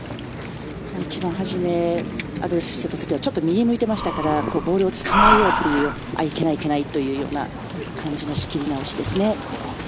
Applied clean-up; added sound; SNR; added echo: none; Breathing; 1 dB; none.